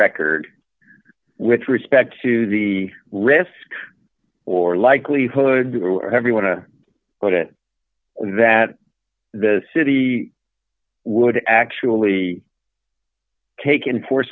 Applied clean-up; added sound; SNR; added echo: none; none; none; none.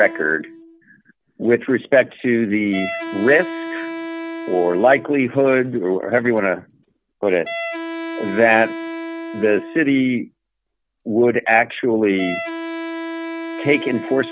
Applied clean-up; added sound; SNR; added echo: none; Wind instrument, woodwind instrument; 11 dB; none.